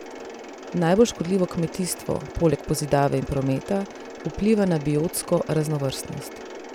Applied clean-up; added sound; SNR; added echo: none; Mechanisms; 14 dB; none.